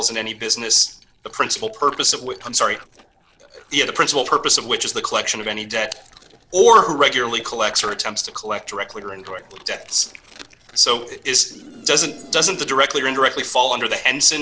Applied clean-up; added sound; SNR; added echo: neural separator model SepFormer DNS4.